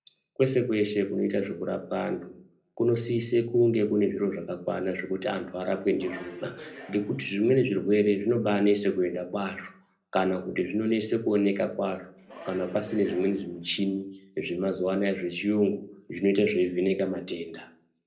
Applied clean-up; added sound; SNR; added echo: neural separator model SepFormer DNS4.